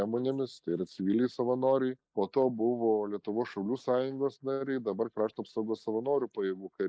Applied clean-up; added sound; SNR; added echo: neural mask model Resemble Enhance denoiser.